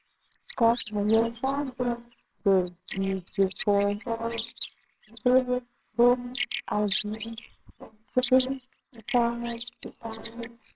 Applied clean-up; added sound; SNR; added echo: neural separator model SepFormer WHAMR!.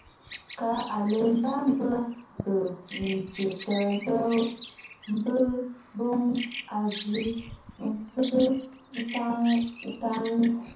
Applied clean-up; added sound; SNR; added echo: none; Bird vocalization, bird call, bird song; 15 dB; reverberation time 0.6 s.